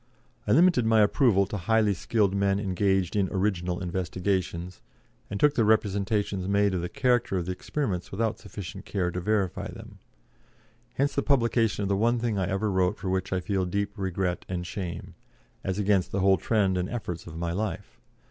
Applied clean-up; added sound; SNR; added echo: none; none; none; none.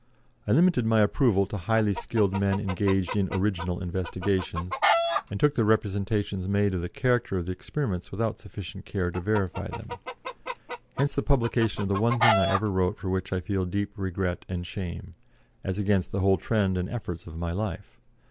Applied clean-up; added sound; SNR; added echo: none; Chicken, rooster; 5 dB; none.